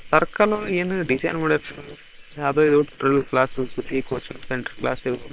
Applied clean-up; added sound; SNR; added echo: neural separator model SepFormer WHAM!.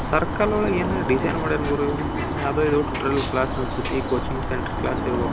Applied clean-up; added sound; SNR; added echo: none; Bird; 1 dB; none.